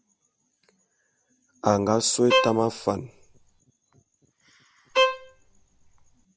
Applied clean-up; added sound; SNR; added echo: none; Bowed string instrument; -1 dB; none.